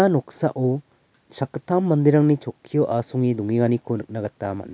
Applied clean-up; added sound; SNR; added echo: none; none; none; none.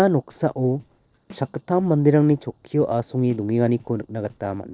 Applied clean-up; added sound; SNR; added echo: neural separator model SepFormer DNS4.